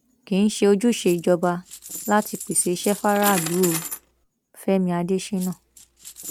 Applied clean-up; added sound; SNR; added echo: none; Coin (dropping); 12 dB; none.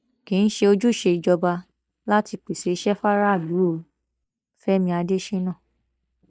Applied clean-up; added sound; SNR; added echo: neural mask model DeepFilterNet 3.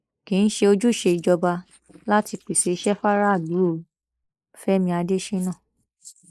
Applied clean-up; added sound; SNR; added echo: neural mask model Resemble Enhance denoiser.